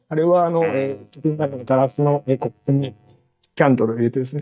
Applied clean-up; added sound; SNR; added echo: neural mask model DeepFilterNet 3.